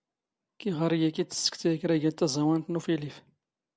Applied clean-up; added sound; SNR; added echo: none; none; none; none.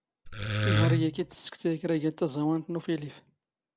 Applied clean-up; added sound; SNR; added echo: none; Wood; -4 dB; none.